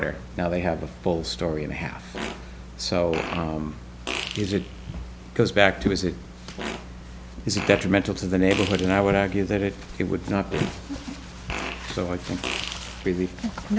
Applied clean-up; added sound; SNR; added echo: none; Fart; 11 dB; none.